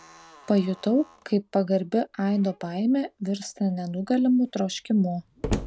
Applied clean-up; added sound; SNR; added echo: none; Slam; 14 dB; none.